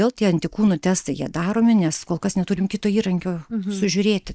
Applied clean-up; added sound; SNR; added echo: neural mask model DeepFilterNet 3.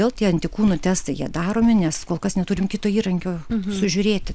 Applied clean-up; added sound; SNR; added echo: none; Walk, footsteps; 13 dB; none.